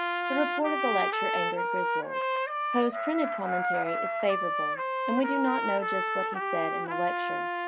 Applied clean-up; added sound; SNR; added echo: none; Trumpet; -2 dB; none.